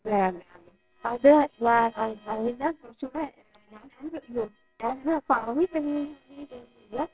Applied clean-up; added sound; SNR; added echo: neural separator model SepFormer WHAMR!.